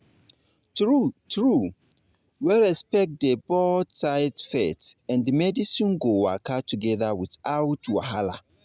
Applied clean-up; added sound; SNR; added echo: none; none; none; none.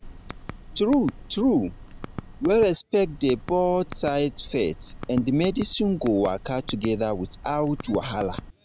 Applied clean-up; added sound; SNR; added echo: none; Typing; 14 dB; none.